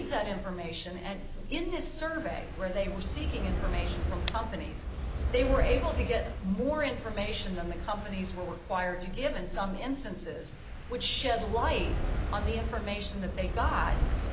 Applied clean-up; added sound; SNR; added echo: none; Fire; 2 dB; none.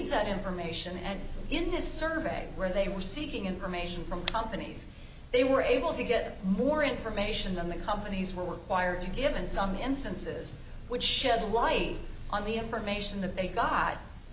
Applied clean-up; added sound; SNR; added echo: none; none; none; none.